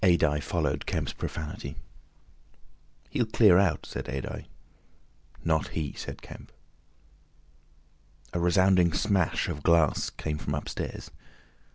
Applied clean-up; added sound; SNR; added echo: none; none; none; none.